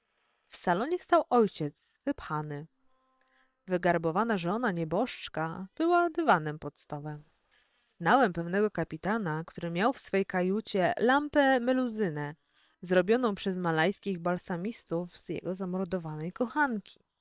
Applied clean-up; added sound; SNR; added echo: neural separator model SepFormer WHAM!.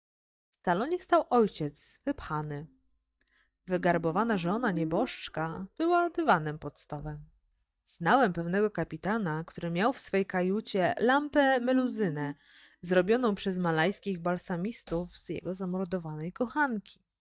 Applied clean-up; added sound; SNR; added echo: neural mask model DeepFilterNet 3.